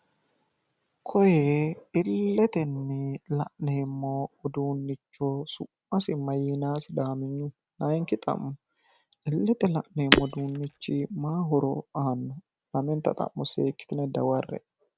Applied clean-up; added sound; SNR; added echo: none; Shatter; 0 dB; none.